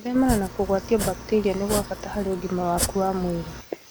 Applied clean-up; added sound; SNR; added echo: none; Domestic sounds, home sounds; 7 dB; none.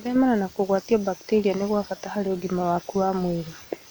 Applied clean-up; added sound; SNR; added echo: none; none; none; none.